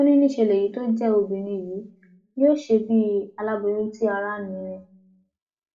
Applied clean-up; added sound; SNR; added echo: none; none; none; reverberation time 0.3 s.